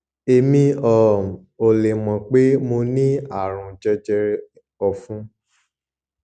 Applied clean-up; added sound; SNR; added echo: none; none; none; none.